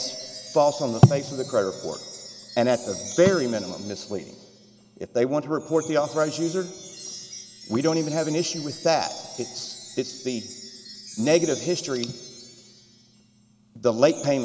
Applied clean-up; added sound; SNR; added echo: none; Wind chime; 15 dB; none.